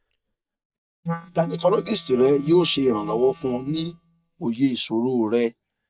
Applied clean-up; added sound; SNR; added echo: neural mask model DeepFilterNet 3.